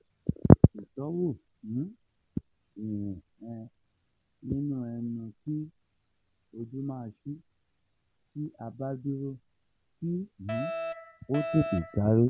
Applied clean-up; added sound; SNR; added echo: none; Alarm; 5 dB; none.